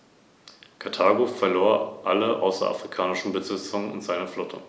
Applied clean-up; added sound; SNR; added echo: none; none; none; none.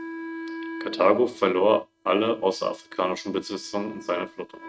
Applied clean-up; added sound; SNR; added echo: neural mask model RNNoise.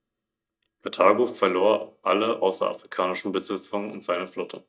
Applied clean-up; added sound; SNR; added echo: neural mask model DeepFilterNet 3.